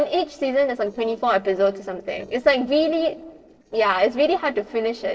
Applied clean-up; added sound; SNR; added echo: neural separator model SepFormer DNS4.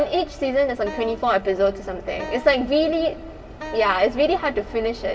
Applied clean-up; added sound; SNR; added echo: none; Wind instrument, woodwind instrument; 17 dB; reverberation time 2.2 s.